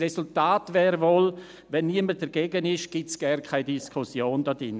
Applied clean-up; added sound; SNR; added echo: none; none; none; none.